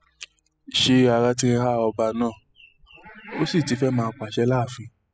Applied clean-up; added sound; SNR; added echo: classical method spectral subtraction.